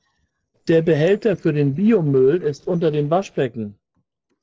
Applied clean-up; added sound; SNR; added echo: neural separator model SepFormer DNS4.